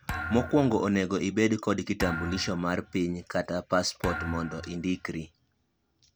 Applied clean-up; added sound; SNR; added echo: none; Thump, thud; 10 dB; none.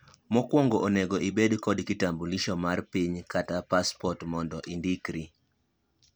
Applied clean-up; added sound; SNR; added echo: none; none; none; none.